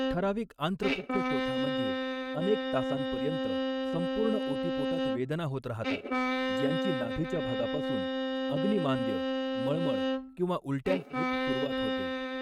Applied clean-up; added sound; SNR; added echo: neural mask model RNNoise.